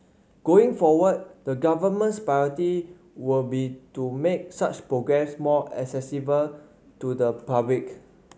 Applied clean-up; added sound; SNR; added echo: none; none; none; none.